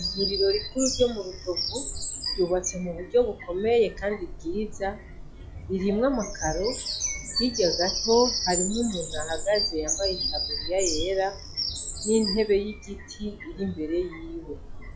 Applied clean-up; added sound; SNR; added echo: classical method log-MMSE.